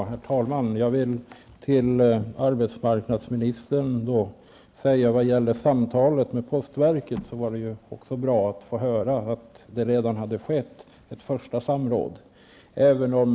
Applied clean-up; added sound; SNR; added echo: none; none; none; none.